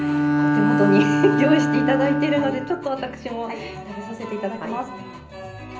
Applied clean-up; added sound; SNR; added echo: none; Bowed string instrument; -1 dB; reverberation time 0.5 s.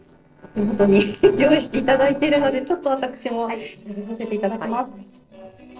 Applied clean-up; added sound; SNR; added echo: neural separator model SepFormer DNS4.